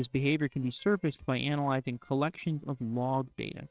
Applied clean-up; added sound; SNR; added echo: neural separator model SepFormer WHAMR!.